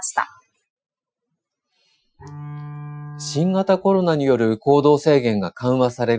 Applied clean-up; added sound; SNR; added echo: classical method Wiener filter.